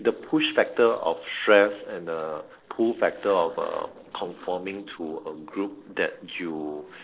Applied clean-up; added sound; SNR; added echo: neural separator model SepFormer DNS4.